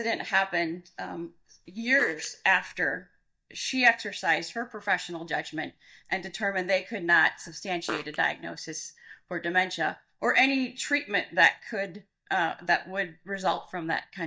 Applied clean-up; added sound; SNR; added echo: neural mask model DeepFilterNet 3.